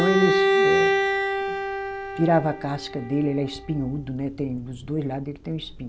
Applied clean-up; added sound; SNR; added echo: none; Bowed string instrument; -1 dB; none.